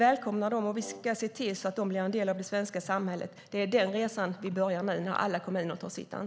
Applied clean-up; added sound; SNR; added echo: none; Brass instrument; 19 dB; none.